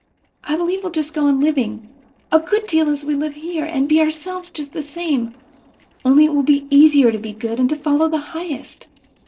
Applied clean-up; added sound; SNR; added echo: neural separator model SepFormer DNS4.